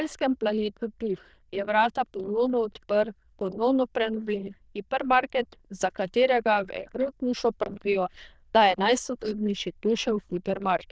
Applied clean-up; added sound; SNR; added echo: neural diffusion model UNIVERSE++.